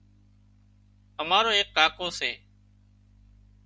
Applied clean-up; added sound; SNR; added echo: none; none; none; none.